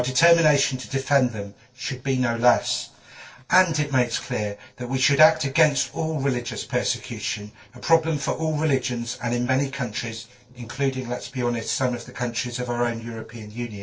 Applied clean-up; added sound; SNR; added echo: neural separator model SepFormer DNS4.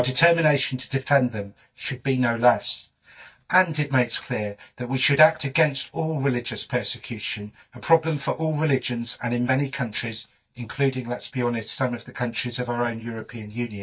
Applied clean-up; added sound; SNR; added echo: neural mask model DeepFilterNet 3.